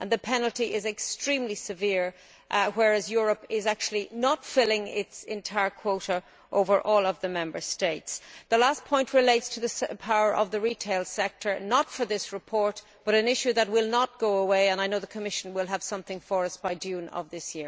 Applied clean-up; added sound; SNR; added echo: none; none; none; none.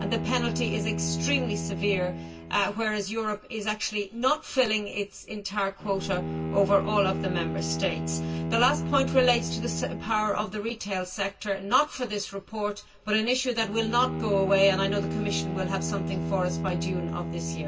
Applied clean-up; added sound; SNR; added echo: none; Bowed string instrument; 5 dB; reverberation time 0.1 s.